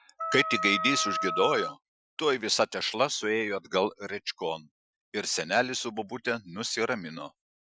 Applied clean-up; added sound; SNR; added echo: classical method Wiener filter.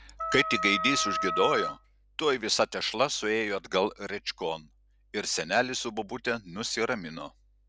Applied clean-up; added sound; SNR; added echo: none; Wind instrument, woodwind instrument; 2 dB; none.